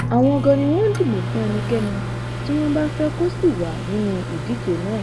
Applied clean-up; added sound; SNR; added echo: none; Microwave oven; 4 dB; none.